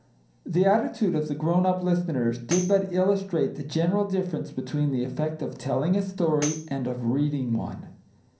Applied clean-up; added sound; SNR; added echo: none; Tambourine; 14 dB; reverberation time 0.6 s.